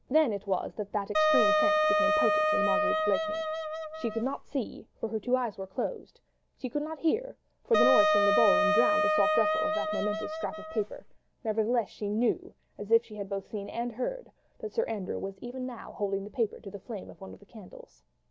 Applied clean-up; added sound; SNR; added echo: none; Wind instrument, woodwind instrument; -4 dB; none.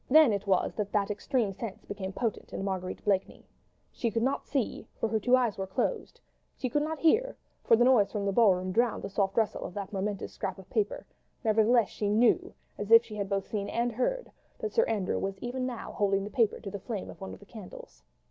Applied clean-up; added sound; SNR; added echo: none; none; none; none.